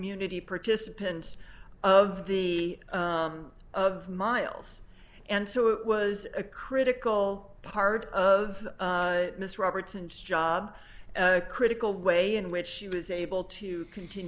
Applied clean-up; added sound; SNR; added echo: none; none; none; none.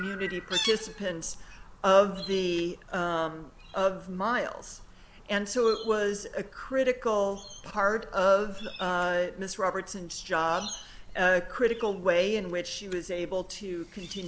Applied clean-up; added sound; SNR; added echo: none; Chirp, tweet; 15 dB; none.